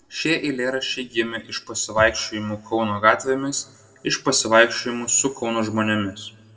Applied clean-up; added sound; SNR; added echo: none; Thump, thud; 18 dB; reverberation time 1.0 s.